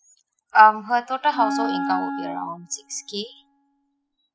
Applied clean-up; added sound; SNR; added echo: classical method spectral subtraction.